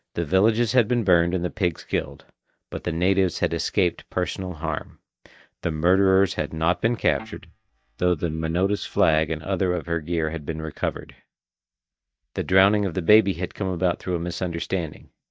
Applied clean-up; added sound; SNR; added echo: neural mask model DeepFilterNet 3.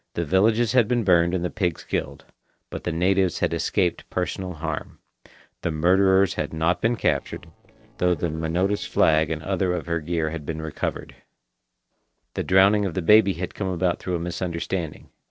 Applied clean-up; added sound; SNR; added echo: neural separator model SepFormer DNS4.